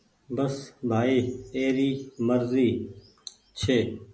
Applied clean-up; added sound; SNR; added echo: none; none; none; none.